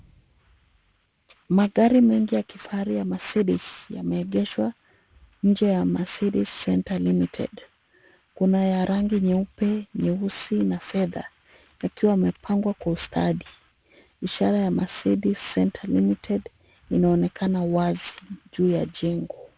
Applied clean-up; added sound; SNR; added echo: none; none; none; none.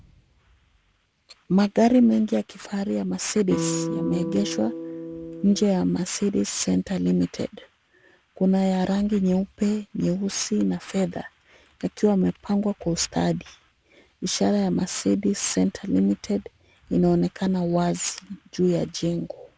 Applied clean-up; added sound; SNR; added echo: none; Electric guitar; 5 dB; none.